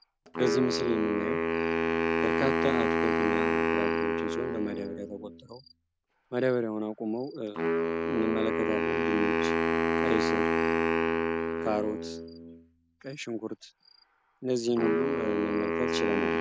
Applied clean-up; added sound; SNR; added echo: none; Wind instrument, woodwind instrument; -4 dB; none.